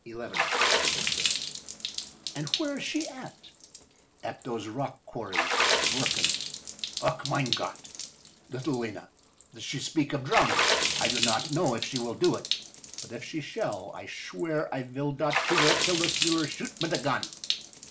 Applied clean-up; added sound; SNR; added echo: none; Water / Splash, splatter; -1 dB; none.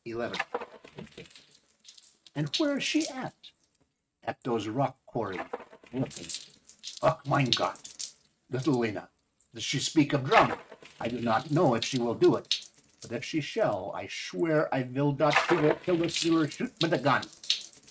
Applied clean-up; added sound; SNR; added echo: neural mask model RNNoise.